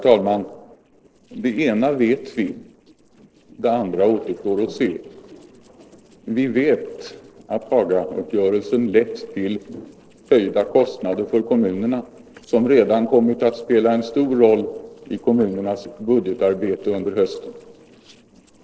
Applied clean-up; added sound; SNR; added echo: neural separator model SepFormer DNS4.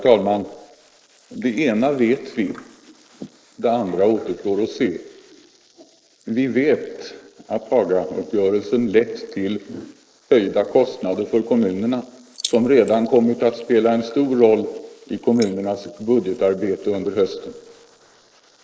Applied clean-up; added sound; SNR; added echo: neural mask model Resemble Enhance denoiser.